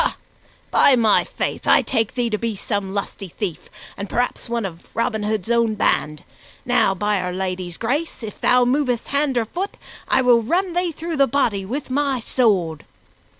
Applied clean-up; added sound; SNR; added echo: none; none; none; none.